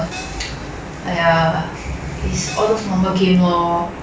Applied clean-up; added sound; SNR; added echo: none; Gong; 19 dB; none.